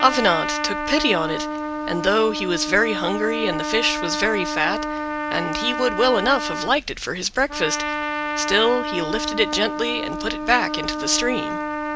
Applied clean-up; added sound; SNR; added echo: none; Trumpet; 4 dB; none.